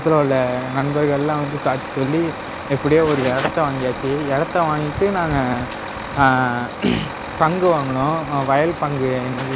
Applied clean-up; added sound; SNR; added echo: none; Truck; 10 dB; none.